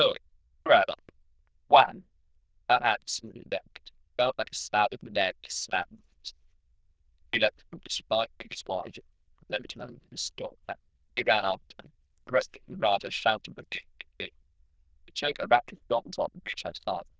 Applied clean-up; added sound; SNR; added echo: neural diffusion model UNIVERSE++.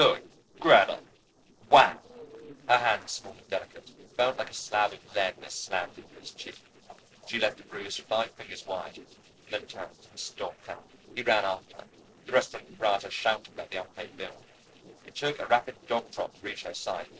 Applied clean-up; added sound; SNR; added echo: neural separator model SepFormer DNS4.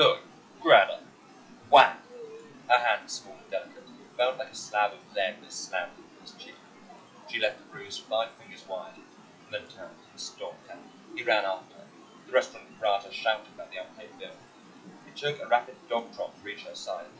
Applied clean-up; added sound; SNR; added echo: classical method log-MMSE.